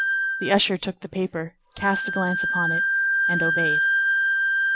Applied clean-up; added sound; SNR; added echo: none; Wind instrument, woodwind instrument; -4 dB; none.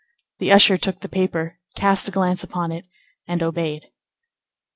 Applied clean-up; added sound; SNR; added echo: none; none; none; none.